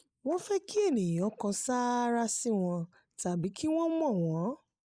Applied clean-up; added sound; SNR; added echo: neural mask model Resemble Enhance denoiser.